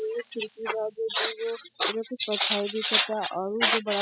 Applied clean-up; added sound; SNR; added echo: classical method spectral subtraction.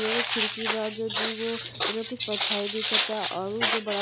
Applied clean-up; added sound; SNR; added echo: none; Walk, footsteps; -2 dB; none.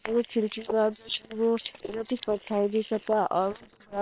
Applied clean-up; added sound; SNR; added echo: neural separator model SepFormer WHAM!.